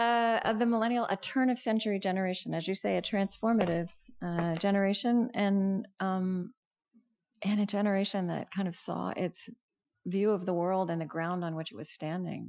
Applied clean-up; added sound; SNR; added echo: classical method Wiener filter.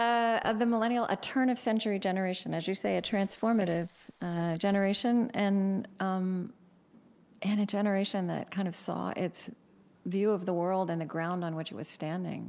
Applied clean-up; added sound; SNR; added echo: neural mask model Resemble Enhance denoiser.